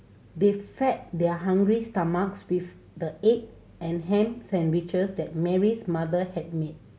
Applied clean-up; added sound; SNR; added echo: none; none; none; none.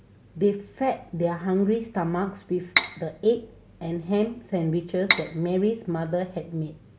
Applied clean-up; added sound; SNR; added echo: none; Cutlery, silverware; 0 dB; none.